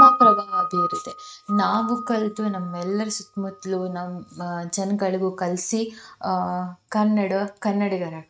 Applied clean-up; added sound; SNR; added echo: neural mask model RNNoise.